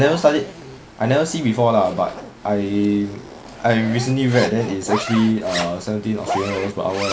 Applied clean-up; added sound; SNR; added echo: none; Zipper (clothing); 11 dB; none.